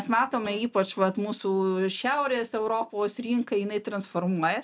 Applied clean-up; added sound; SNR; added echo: none; Guitar; 19 dB; none.